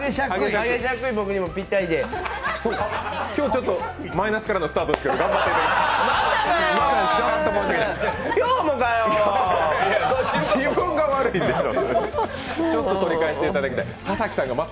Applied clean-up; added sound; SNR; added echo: none; none; none; none.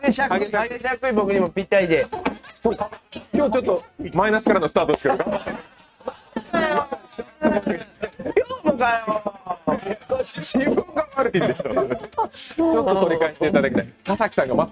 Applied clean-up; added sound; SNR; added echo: neural mask model RNNoise.